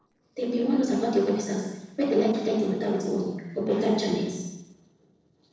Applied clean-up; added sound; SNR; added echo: neural separator model SepFormer DNS4.